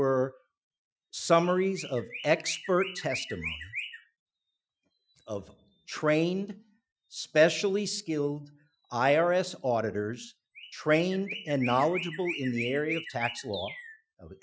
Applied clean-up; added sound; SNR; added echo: classical method Wiener filter.